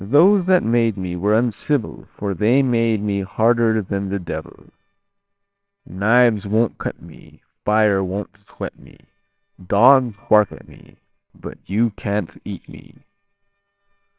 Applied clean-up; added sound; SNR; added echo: neural separator model SepFormer WHAMR!.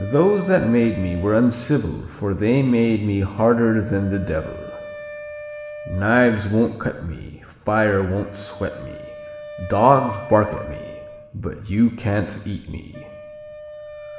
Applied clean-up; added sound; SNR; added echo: none; Wind instrument, woodwind instrument; 16 dB; reverberation time 1.7 s.